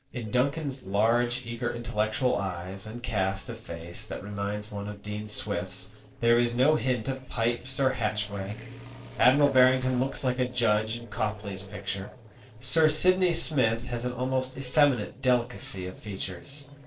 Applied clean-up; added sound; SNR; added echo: neural separator model SepFormer DNS4.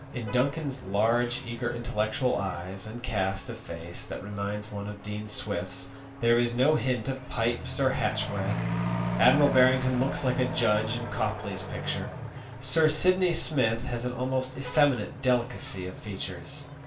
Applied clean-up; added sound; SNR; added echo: none; Accelerating, revving, vroom / Truck; 8 dB; reverberation time 0.3 s.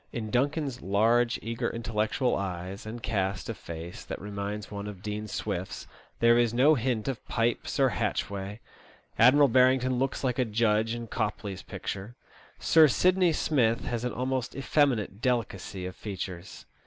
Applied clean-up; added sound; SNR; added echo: none; none; none; none.